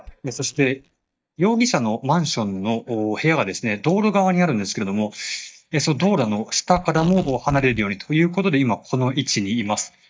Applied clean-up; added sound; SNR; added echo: neural mask model DeepFilterNet 3.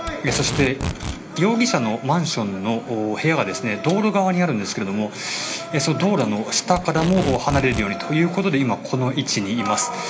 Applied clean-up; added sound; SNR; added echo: none; Packing tape, duct tape; 8 dB; reverberation time 0.4 s.